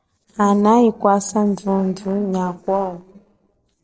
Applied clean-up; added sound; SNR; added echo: neural separator model SepFormer DNS4.